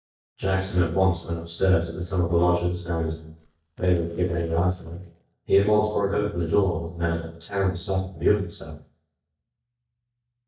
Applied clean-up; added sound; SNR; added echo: neural mask model DeepFilterNet 3.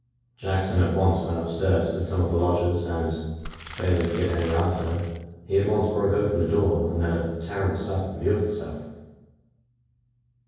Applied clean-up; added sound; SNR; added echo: none; Crumpling, crinkling; 15 dB; reverberation time 1.3 s.